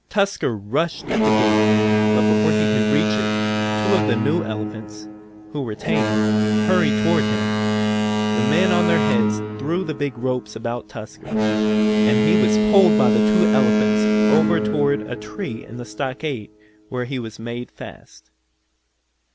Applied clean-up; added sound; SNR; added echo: none; Boat, Water vehicle; -4 dB; none.